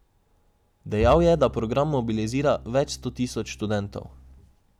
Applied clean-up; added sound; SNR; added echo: none; Bowed string instrument; 11 dB; none.